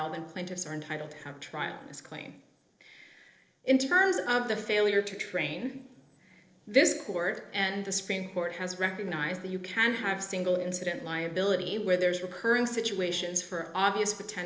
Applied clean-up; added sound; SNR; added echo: neural separator model SepFormer DNS4.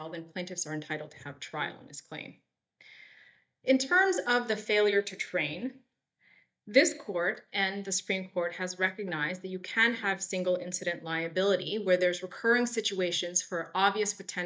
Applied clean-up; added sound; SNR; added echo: neural mask model DeepFilterNet 3.